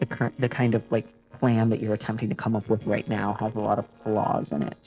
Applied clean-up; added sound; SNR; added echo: neural separator model SepFormer DNS4.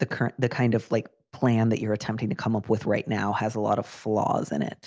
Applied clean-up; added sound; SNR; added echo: none; none; none; none.